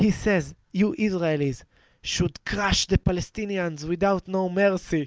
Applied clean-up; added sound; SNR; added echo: none; none; none; none.